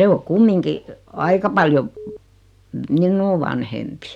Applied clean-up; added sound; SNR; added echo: none; Telephone; 19 dB; none.